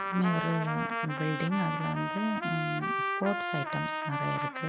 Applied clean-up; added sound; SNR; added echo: none; Trumpet; 1 dB; none.